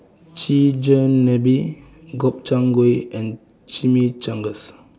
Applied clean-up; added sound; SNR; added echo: none; none; none; none.